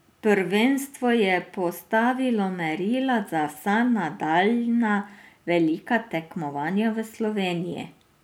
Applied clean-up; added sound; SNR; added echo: none; none; none; none.